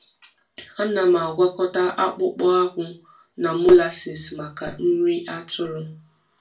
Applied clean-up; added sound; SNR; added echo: none; none; none; reverberation time 0.3 s.